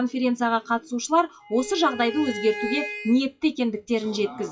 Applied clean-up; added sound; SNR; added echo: classical method WPE with log-MMSE.